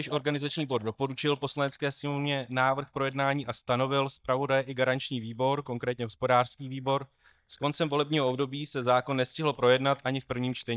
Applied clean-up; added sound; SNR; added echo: neural mask model DeepFilterNet 3.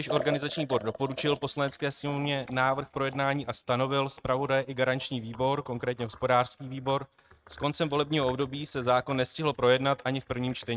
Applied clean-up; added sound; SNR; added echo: neural mask model RNNoise.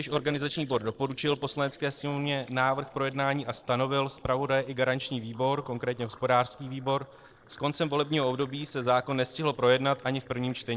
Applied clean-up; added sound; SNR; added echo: neural separator model SepFormer DNS4.